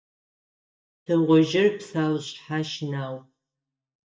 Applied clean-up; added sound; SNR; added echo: neural mask model DeepFilterNet 3.